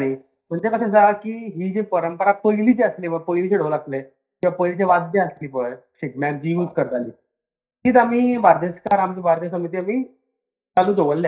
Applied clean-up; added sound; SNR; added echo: neural mask model DeepFilterNet 3.